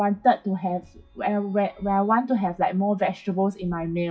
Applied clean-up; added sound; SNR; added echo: classical method WPE with log-MMSE.